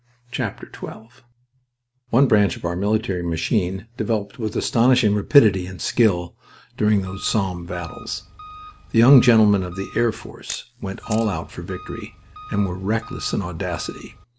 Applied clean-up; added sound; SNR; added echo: none; Engine + Camera; 19 dB; none.